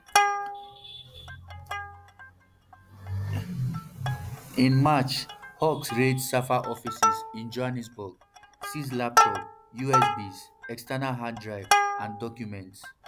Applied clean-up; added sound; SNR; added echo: none; Plucked string instrument; 0 dB; none.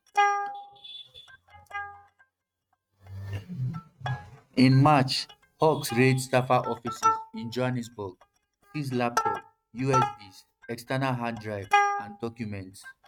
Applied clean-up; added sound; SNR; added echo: neural mask model RNNoise.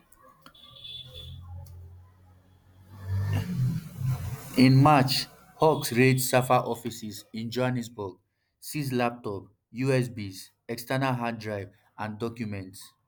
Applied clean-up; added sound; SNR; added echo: none; none; none; none.